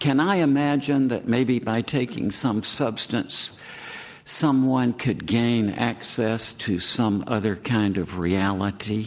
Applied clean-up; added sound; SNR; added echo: none; none; none; none.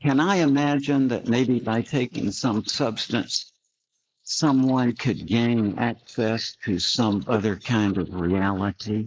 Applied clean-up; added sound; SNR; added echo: neural mask model Resemble Enhance denoiser.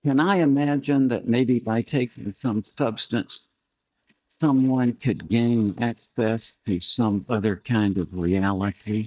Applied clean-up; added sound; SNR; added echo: neural mask model DeepFilterNet 3.